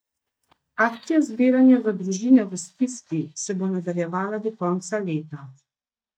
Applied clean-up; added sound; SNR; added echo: neural mask model DeepFilterNet 3.